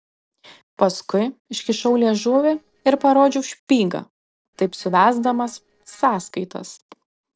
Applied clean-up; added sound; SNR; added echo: neural separator model SepFormer DNS4.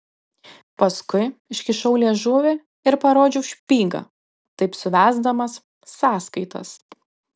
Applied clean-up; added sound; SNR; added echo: none; none; none; none.